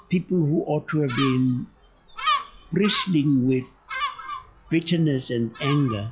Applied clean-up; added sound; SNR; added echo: classical method log-MMSE.